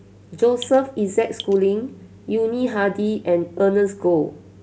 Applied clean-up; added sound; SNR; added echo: none; Drip; 17 dB; none.